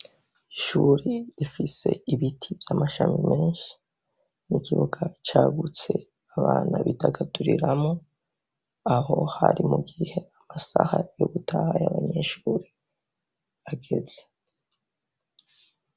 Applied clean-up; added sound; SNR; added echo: none; none; none; none.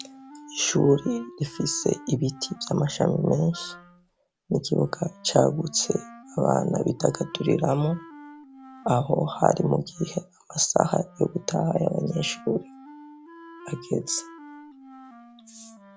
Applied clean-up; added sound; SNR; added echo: none; Wind instrument, woodwind instrument + Wind instrument, woodwind instrument; 20 dB; none.